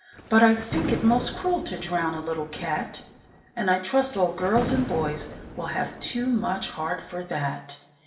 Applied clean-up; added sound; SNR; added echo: none; Thunder; 10 dB; reverberation time 1.1 s.